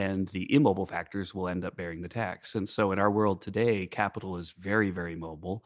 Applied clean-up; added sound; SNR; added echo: none; none; none; none.